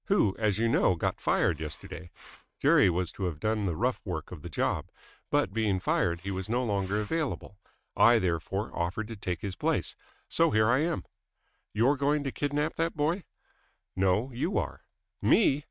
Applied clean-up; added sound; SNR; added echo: neural mask model RNNoise.